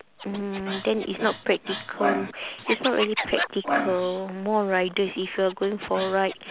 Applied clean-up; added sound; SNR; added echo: none; Scratching (performance technique); 6 dB; none.